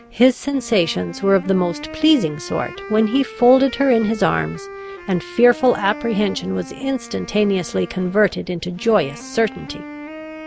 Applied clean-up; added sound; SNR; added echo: none; Wind instrument, woodwind instrument; 16 dB; none.